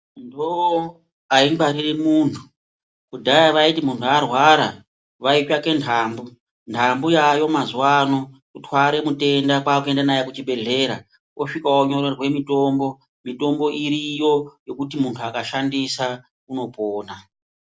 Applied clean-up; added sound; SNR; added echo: none; none; none; none.